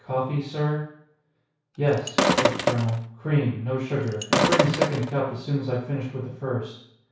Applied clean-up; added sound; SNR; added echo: none; Sink (filling or washing); -2 dB; reverberation time 0.6 s.